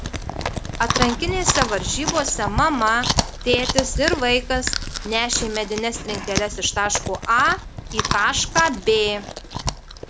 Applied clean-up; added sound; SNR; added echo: none; Chewing, mastication; 4 dB; none.